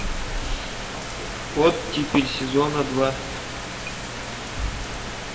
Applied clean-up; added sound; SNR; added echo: none; Rain; 3 dB; reverberation time 1.2 s.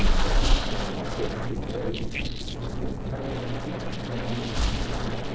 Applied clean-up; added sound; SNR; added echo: neural separator model SepFormer DNS4.